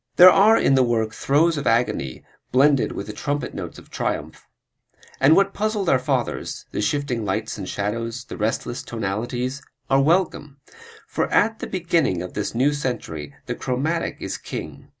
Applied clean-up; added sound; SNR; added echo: none; none; none; none.